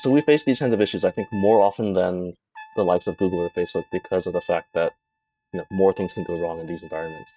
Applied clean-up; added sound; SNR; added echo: neural mask model RNNoise.